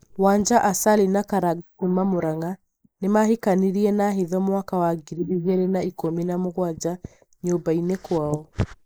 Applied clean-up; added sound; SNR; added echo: neural mask model Resemble Enhance denoiser.